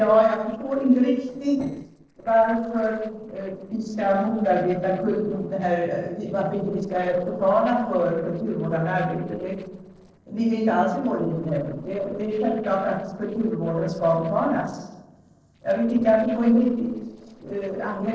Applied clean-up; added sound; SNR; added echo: neural separator model SepFormer DNS4.